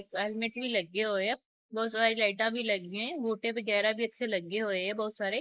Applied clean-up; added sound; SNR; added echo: neural mask model Resemble Enhance denoiser.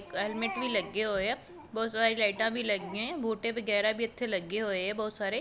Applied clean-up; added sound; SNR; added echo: none; none; none; none.